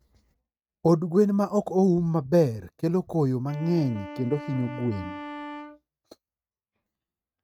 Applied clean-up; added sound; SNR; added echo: neural mask model RNNoise.